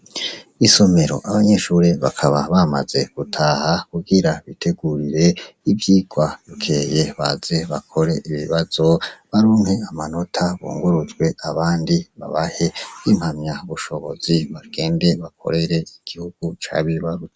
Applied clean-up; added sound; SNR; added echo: none; none; none; none.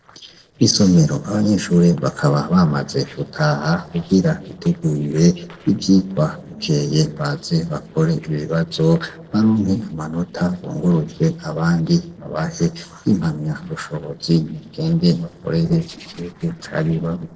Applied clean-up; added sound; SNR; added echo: neural separator model SepFormer DNS4.